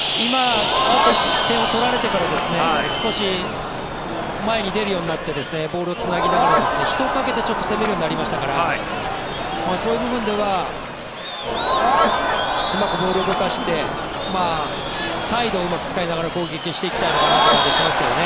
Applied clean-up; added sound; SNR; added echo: none; Crowd; 0 dB; none.